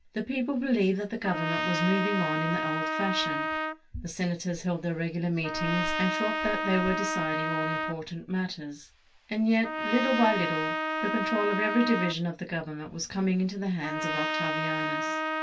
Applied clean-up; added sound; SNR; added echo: none; Trumpet; 2 dB; reverberation time 0.1 s.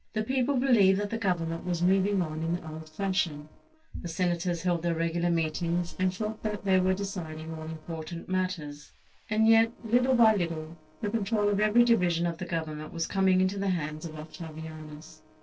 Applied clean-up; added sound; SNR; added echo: neural separator model SepFormer DNS4.